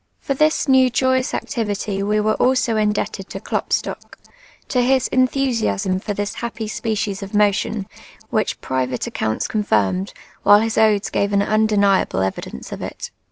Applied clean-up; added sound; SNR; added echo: neural separator model SepFormer DNS4.